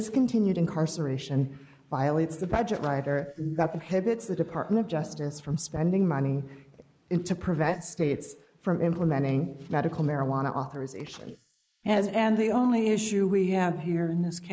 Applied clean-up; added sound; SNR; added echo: neural mask model Resemble Enhance denoiser.